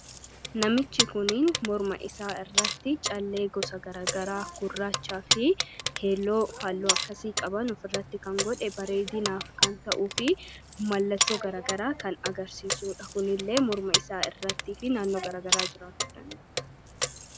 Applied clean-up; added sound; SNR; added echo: none; Keys jangling; 2 dB; none.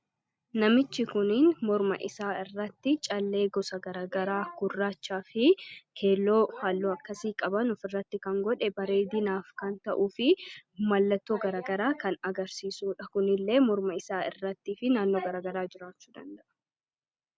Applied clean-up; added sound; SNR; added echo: none; none; none; none.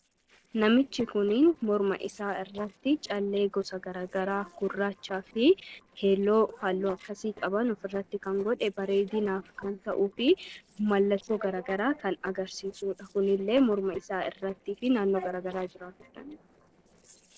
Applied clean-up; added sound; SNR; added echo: neural separator model SepFormer DNS4.